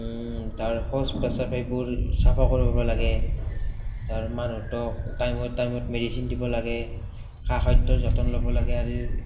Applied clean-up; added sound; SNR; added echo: none; Wind; -5 dB; reverberation time 1.2 s.